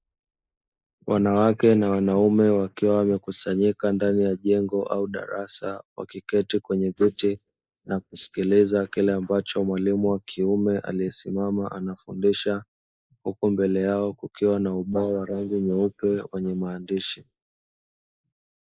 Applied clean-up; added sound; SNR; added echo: neural mask model Resemble Enhance denoiser.